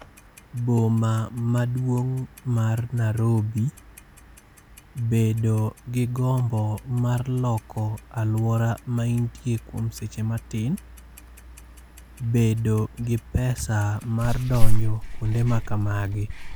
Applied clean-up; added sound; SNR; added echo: none; Clock; 2 dB; none.